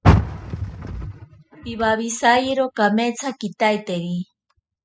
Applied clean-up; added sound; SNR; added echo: classical method spectral subtraction.